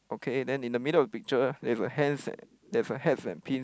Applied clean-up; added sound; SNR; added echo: none; none; none; none.